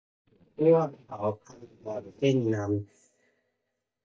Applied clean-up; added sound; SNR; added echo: neural mask model DeepFilterNet 3.